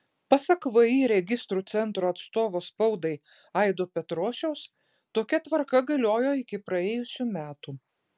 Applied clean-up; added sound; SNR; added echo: none; none; none; none.